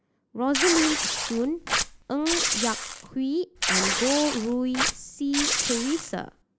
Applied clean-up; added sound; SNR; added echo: none; Tearing; 0 dB; none.